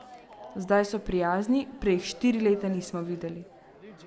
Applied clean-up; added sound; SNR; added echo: none; Chatter; 20 dB; none.